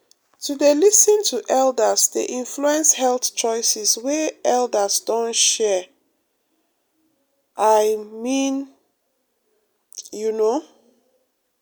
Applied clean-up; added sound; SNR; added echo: none; none; none; none.